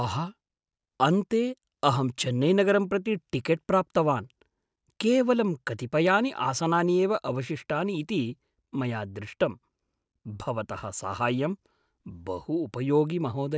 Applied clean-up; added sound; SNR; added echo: none; none; none; none.